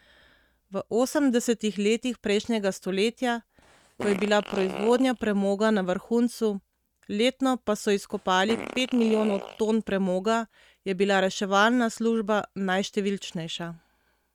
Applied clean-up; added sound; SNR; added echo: neural mask model RNNoise.